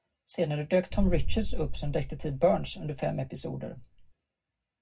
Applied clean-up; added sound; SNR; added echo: none; Boom; 0 dB; reverberation time 0.3 s.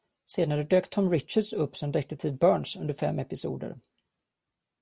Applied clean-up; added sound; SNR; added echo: none; none; none; none.